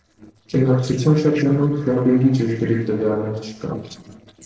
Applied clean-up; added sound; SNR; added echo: neural separator model SepFormer DNS4.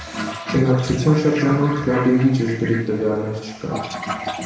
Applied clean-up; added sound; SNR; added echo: none; Toilet flush; 10 dB; reverberation time 1.0 s.